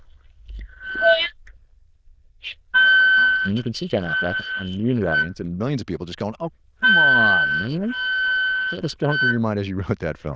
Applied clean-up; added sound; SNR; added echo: neural diffusion model UNIVERSE++.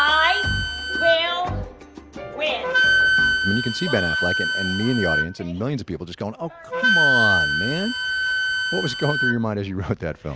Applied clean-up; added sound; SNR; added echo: none; Wind instrument, woodwind instrument; -2 dB; none.